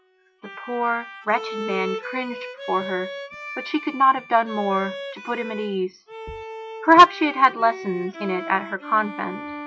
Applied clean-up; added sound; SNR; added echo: classical method log-MMSE.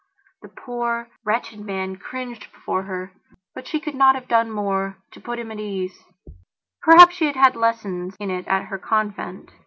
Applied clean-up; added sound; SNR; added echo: none; none; none; none.